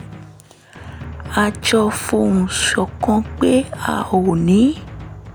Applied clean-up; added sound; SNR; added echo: none; Drum; 14 dB; none.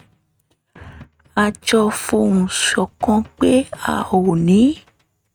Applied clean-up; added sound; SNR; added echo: neural mask model RNNoise.